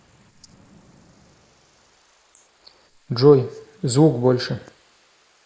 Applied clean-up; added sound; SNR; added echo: neural mask model Resemble Enhance denoiser.